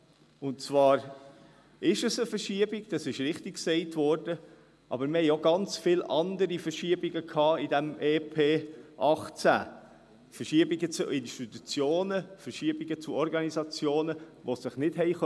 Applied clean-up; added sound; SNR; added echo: none; none; none; none.